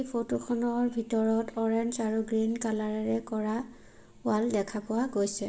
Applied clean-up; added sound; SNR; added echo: none; none; none; reverberation time 0.9 s.